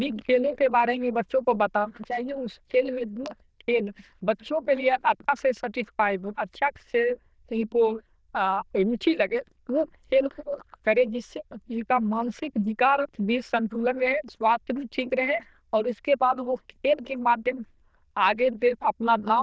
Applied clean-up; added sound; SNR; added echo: neural diffusion model UNIVERSE++.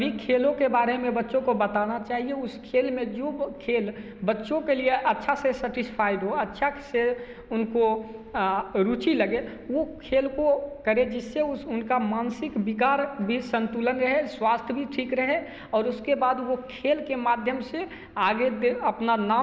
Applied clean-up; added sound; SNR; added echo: none; none; none; none.